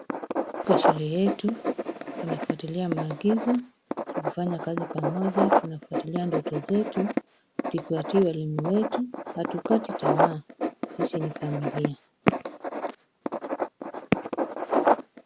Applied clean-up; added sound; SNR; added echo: none; Writing; 0 dB; none.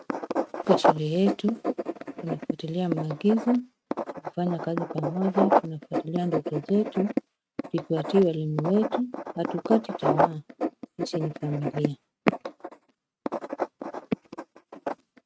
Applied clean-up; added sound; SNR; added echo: neural mask model RNNoise.